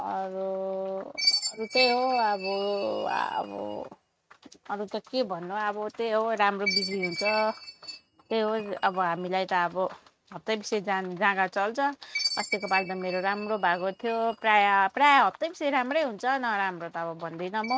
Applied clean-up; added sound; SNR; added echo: neural mask model RNNoise.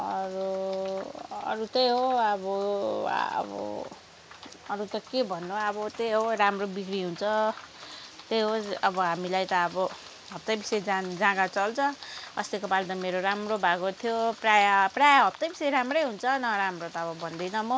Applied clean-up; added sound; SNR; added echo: none; none; none; none.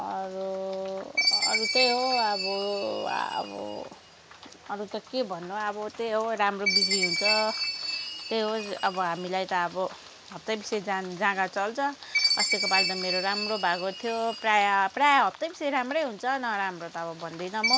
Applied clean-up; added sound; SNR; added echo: none; Chime; 3 dB; none.